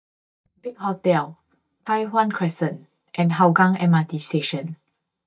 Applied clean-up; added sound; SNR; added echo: neural mask model DeepFilterNet 3.